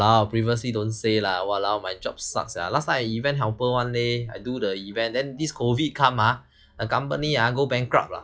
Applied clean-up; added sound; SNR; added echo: classical method log-MMSE.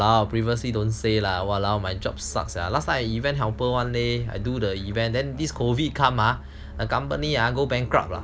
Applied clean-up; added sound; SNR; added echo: none; Musical instrument; 14 dB; none.